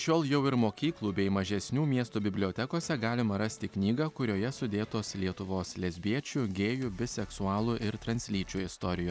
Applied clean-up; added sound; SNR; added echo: none; none; none; none.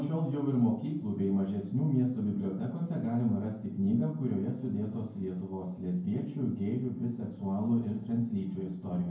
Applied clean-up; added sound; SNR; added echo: none; none; none; reverberation time 0.9 s.